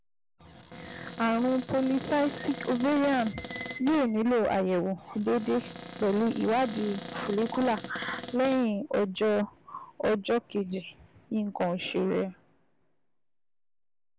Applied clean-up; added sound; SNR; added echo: none; Cupboard open or close; 12 dB; none.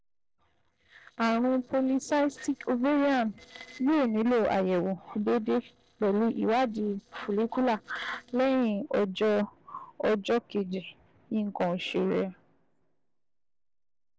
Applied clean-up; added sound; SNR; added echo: neural separator model SepFormer DNS4.